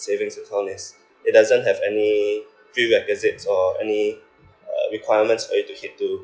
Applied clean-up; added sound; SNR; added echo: classical method log-MMSE.